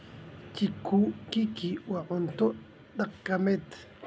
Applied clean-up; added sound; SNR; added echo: none; none; none; none.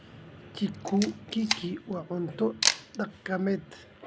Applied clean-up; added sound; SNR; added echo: none; Camera; 3 dB; none.